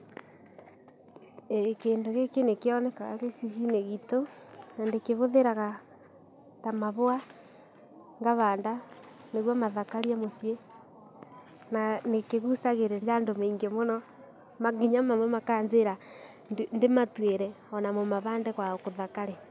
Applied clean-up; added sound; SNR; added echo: none; none; none; none.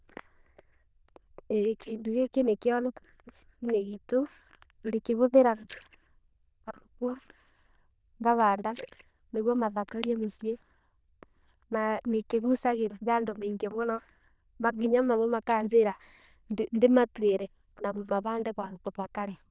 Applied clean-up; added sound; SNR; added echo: neural diffusion model UNIVERSE++.